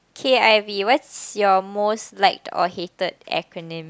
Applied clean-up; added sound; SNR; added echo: none; none; none; none.